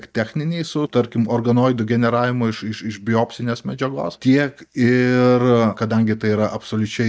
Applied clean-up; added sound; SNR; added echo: neural mask model DeepFilterNet 3.